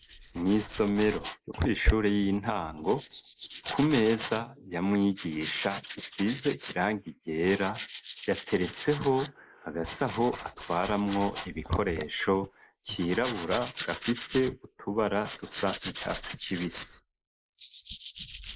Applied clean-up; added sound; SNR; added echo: neural mask model Resemble Enhance denoiser.